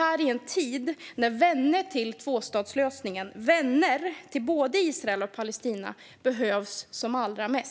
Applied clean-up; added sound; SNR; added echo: none; none; none; none.